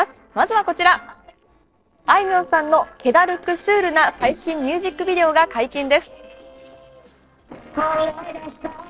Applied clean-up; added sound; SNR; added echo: neural separator model SepFormer DNS4.